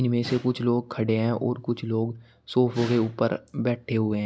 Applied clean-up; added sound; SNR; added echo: none; none; none; none.